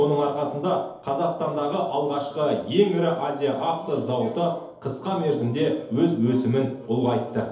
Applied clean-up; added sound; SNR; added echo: none; none; none; reverberation time 2.2 s.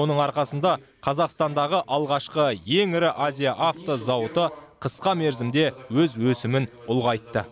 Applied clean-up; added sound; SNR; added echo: none; none; none; none.